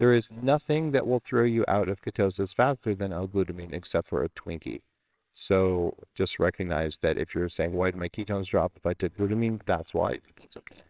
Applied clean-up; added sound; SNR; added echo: neural separator model SepFormer WHAMR!.